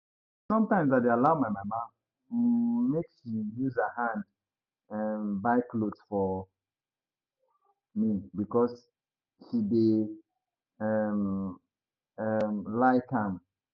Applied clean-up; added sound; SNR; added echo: none; none; none; none.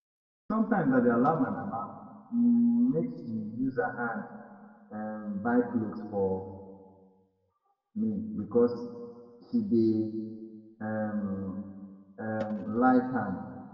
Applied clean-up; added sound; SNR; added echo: none; none; none; reverberation time 1.5 s.